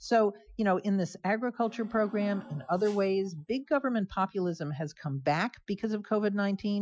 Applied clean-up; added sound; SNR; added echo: classical method Wiener filter.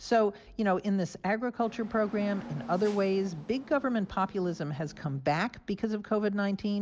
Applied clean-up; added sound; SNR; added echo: none; Hiss / Bus / Engine; 16 dB; none.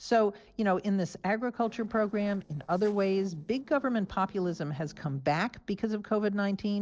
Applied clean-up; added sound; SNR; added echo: neural separator model SepFormer DNS4.